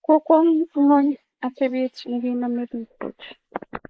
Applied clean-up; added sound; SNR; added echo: neural mask model Resemble Enhance denoiser.